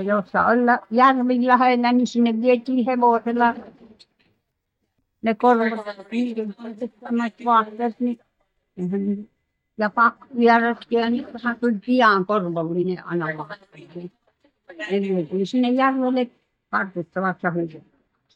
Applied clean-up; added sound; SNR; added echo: neural mask model DeepFilterNet 3.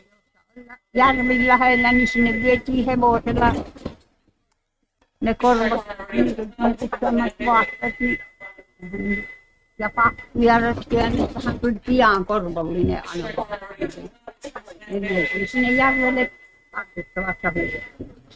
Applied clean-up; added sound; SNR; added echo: neural mask model RNNoise.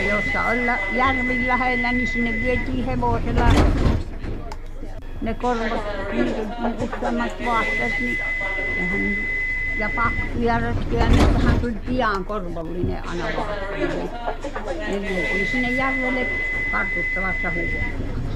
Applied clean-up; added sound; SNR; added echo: none; Subway, metro, underground; -4 dB; none.